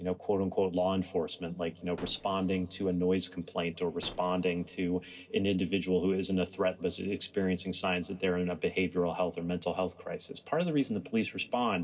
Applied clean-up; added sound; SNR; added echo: none; Gunshot, gunfire; 19 dB; reverberation time 1.9 s.